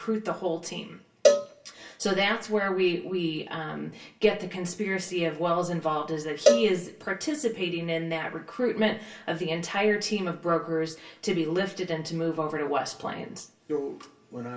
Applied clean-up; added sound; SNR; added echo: none; Cowbell; 0 dB; reverberation time 0.2 s.